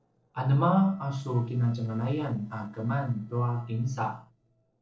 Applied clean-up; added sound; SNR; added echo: neural separator model SepFormer DNS4.